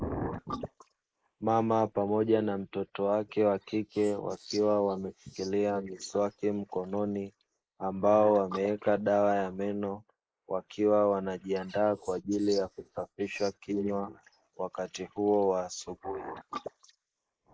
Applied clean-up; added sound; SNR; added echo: neural mask model Resemble Enhance denoiser.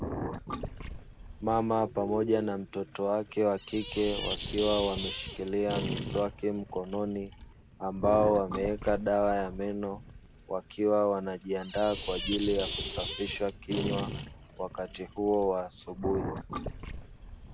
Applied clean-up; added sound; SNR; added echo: none; Sink (filling or washing); 6 dB; none.